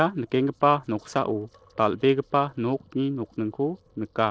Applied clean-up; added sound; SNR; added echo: neural separator model SepFormer DNS4.